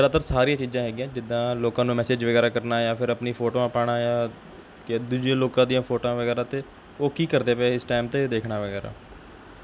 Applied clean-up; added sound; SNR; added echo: none; none; none; none.